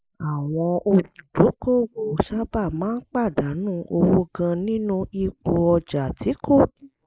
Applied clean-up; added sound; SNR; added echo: neural mask model Resemble Enhance denoiser.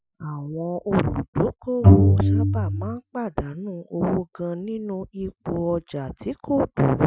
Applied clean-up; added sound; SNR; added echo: classical method Wiener filter.